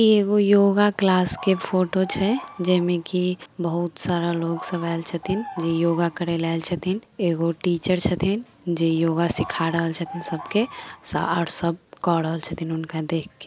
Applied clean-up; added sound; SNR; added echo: none; Bird vocalization, bird call, bird song; 18 dB; none.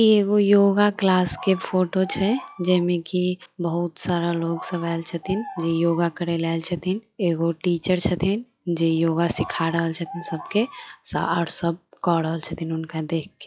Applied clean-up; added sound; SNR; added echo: classical method log-MMSE.